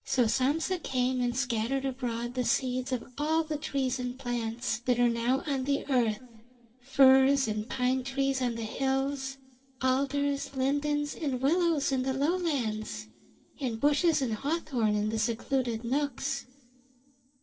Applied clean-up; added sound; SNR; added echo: none; none; none; reverberation time 0.1 s.